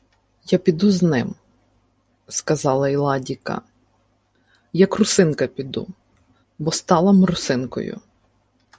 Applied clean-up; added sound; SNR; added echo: none; none; none; none.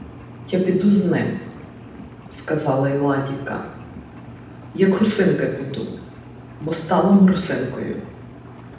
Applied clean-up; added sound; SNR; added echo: none; Engine; 17 dB; reverberation time 0.8 s.